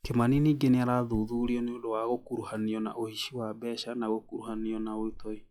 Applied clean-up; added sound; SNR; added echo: classical method log-MMSE.